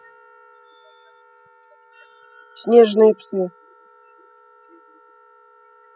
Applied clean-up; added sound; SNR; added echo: classical method spectral subtraction.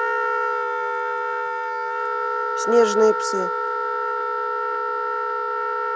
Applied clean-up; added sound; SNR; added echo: none; Wind instrument, woodwind instrument; -3 dB; none.